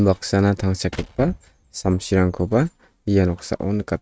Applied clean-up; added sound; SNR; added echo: neural mask model RNNoise.